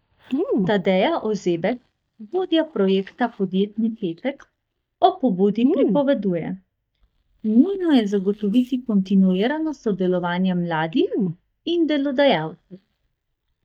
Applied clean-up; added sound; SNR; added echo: neural mask model DeepFilterNet 3.